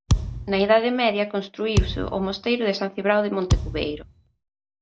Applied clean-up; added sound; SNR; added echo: none; Thump, thud; 2 dB; none.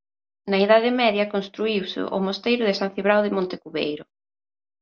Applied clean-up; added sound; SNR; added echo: none; none; none; none.